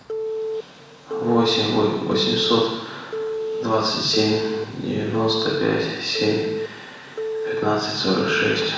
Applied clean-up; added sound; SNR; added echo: none; Telephone; 5 dB; reverberation time 1.1 s.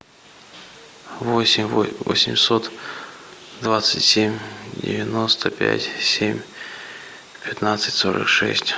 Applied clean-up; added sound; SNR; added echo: none; none; none; none.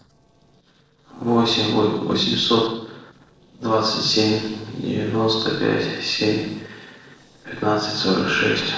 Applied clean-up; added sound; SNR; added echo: neural separator model SepFormer DNS4.